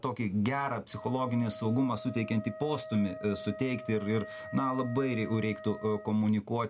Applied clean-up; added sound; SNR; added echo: none; Wind instrument, woodwind instrument; 14 dB; none.